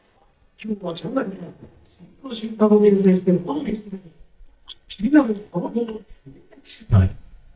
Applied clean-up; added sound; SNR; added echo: neural mask model DeepFilterNet 3.